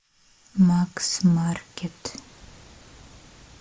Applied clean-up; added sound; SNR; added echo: neural mask model Resemble Enhance denoiser.